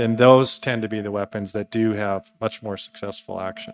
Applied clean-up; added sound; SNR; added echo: neural mask model RNNoise.